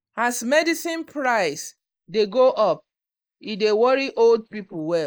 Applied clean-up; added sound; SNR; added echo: neural mask model Resemble Enhance denoiser.